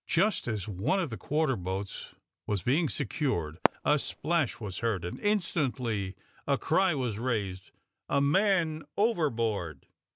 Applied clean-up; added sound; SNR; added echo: none; Fireworks; 7 dB; none.